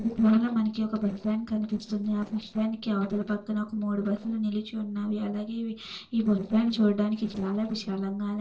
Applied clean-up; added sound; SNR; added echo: neural separator model SepFormer DNS4.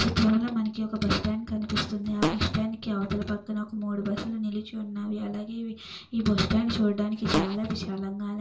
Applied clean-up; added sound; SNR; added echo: none; Fart; 2 dB; reverberation time 0.3 s.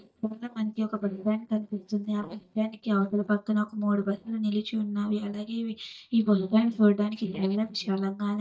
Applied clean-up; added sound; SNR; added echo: neural mask model DeepFilterNet 3.